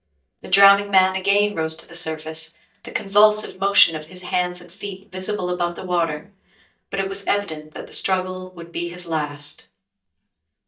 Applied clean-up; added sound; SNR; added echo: neural mask model DeepFilterNet 3.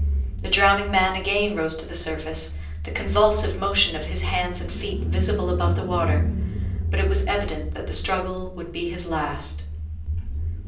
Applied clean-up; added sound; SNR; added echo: none; Engine / Car; 1 dB; reverberation time 0.6 s.